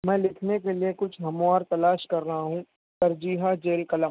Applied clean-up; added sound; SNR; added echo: none; none; none; none.